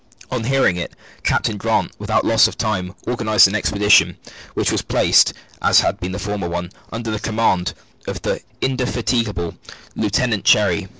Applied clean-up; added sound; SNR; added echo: none; none; none; none.